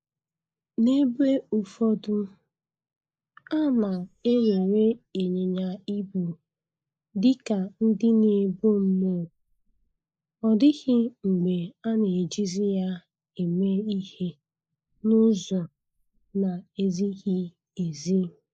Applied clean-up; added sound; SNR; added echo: neural mask model Resemble Enhance denoiser.